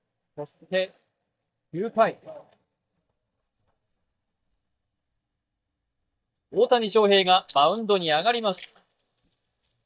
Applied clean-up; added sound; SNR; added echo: neural mask model DeepFilterNet 3.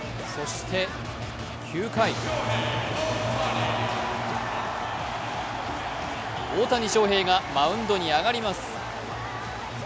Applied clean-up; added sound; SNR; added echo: none; none; none; none.